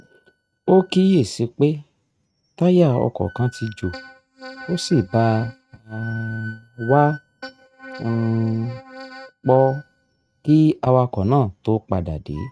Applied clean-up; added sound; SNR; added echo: neural mask model RNNoise.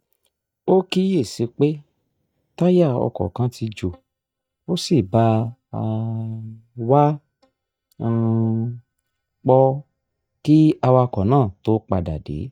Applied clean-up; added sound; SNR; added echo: neural mask model DeepFilterNet 3.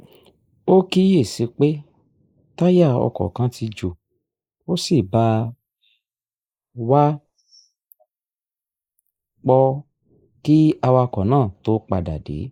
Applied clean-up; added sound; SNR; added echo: neural mask model Resemble Enhance denoiser.